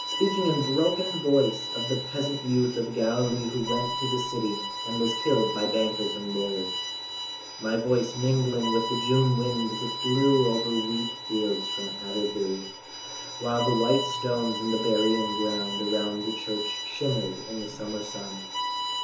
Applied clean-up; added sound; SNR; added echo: none; Bowed string instrument; 6 dB; reverberation time 0.6 s.